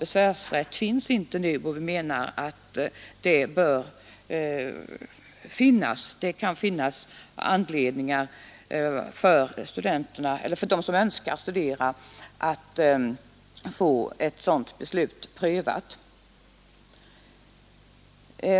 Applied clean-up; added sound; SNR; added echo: none; none; none; none.